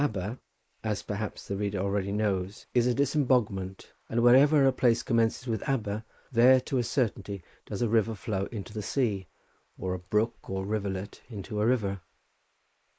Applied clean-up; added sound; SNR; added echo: neural mask model Resemble Enhance denoiser.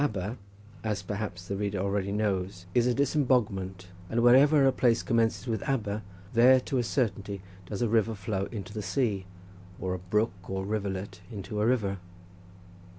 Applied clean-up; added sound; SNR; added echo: none; Microwave oven; 18 dB; none.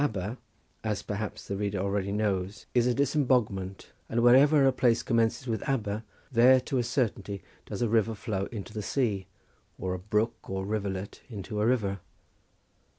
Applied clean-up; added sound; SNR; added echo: none; none; none; none.